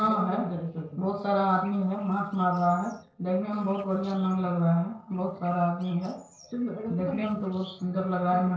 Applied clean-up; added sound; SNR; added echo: neural separator model SepFormer DNS4.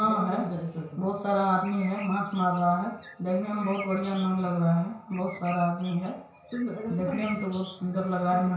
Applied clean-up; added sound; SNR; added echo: none; Bird; 19 dB; reverberation time 0.6 s.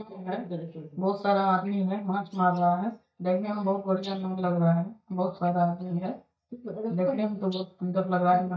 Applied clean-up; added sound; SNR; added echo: neural mask model DeepFilterNet 3.